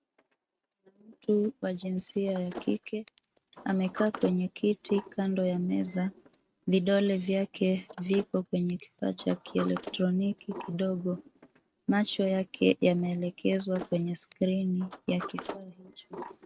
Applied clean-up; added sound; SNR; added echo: neural mask model RNNoise.